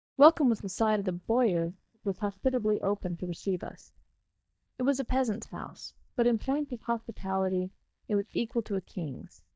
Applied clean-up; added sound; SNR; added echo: neural mask model DeepFilterNet 3.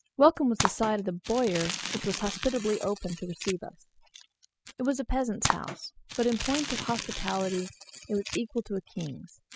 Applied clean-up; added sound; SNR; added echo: classical method spectral subtraction.